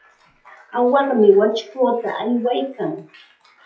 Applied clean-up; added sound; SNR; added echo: classical method WPE with log-MMSE.